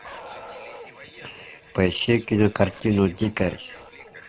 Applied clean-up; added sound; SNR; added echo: neural separator model SepFormer DNS4.